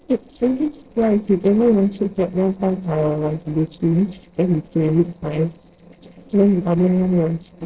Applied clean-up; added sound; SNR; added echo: neural separator model SepFormer DNS4.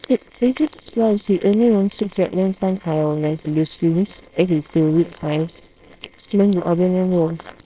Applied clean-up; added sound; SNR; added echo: neural separator model SepFormer WHAMR!.